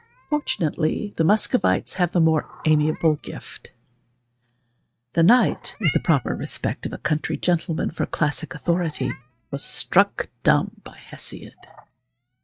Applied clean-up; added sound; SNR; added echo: neural mask model RNNoise.